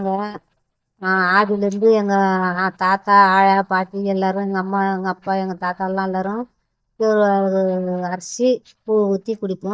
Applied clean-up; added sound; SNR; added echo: neural mask model DeepFilterNet 3.